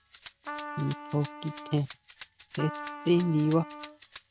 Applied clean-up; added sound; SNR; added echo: none; Rattle (instrument) + Trumpet; 10 dB; none.